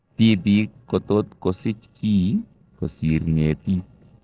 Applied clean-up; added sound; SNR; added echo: neural separator model SepFormer DNS4.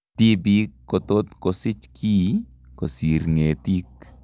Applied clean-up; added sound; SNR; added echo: none; none; none; none.